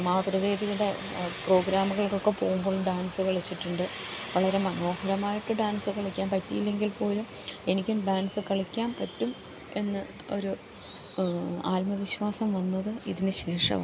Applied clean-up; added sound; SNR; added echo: none; none; none; none.